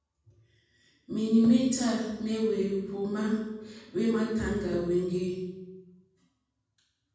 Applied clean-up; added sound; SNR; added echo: none; none; none; reverberation time 1.2 s.